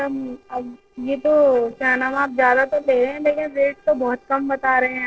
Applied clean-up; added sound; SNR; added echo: neural separator model SepFormer DNS4.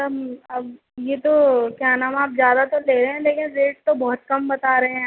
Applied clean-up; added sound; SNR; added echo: none; none; none; none.